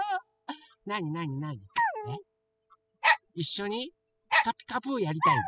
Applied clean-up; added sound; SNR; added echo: classical method spectral subtraction.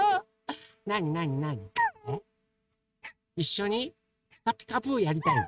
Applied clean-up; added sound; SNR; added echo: neural mask model RNNoise.